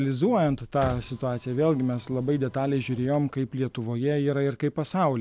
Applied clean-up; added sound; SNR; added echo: none; Car; 17 dB; none.